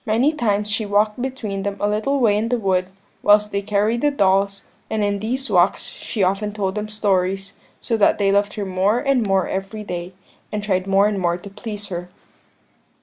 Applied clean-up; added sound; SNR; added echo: none; none; none; none.